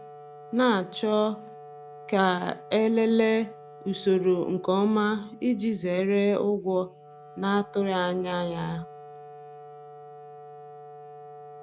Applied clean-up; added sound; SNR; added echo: none; Wind instrument, woodwind instrument; 18 dB; none.